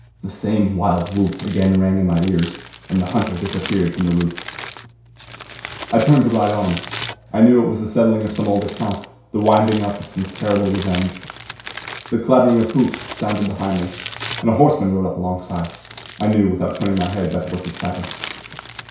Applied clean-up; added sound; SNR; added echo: none; Crumpling, crinkling; 14 dB; reverberation time 0.6 s.